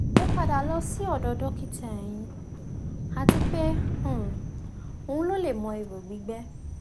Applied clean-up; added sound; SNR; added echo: none; Fireworks + Thunder; -4 dB; none.